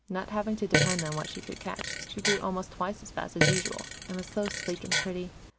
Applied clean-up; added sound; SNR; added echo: none; Fart; -2 dB; none.